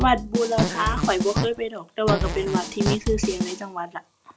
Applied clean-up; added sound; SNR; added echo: none; Fart + Drum kit; 1 dB; none.